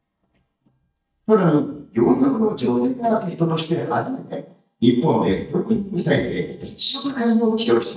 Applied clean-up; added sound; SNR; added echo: neural mask model DeepFilterNet 3.